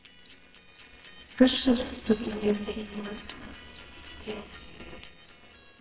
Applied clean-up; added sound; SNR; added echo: neural separator model SepFormer WHAMR!.